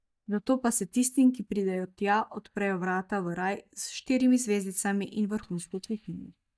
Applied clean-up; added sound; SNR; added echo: neural mask model DeepFilterNet 3.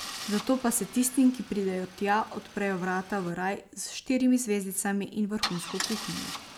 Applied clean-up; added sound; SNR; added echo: none; Idling / Engine starting / Car; 12 dB; none.